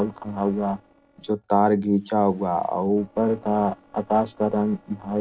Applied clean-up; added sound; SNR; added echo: neural separator model SepFormer DNS4.